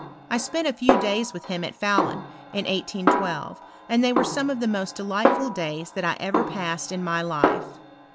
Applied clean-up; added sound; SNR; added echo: none; Snare drum; 1 dB; none.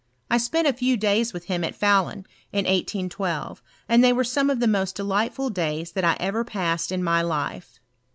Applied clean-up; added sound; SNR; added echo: none; none; none; none.